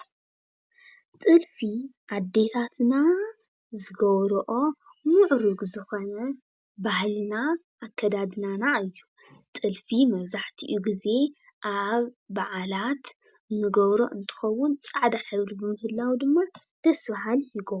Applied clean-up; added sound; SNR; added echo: none; none; none; none.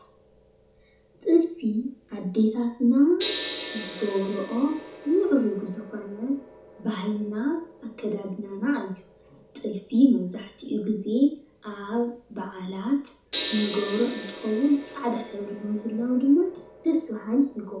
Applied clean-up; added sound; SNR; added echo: none; Gong; 15 dB; reverberation time 0.6 s.